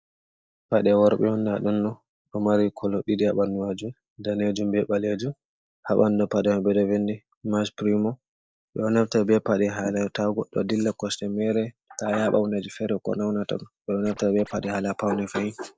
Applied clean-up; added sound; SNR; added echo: neural mask model DeepFilterNet 3.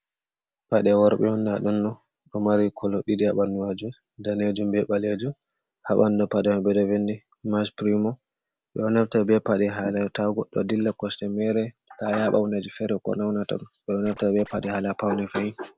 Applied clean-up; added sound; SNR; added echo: none; Scratching (performance technique); 20 dB; none.